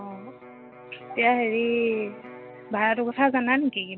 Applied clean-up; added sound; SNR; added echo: none; Electric guitar; 19 dB; none.